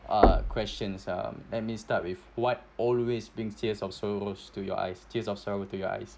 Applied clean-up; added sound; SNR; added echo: none; Knock; -2 dB; none.